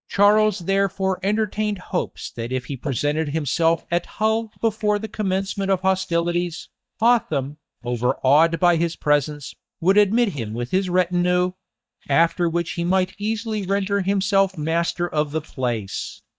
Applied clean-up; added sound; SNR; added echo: neural mask model DeepFilterNet 3.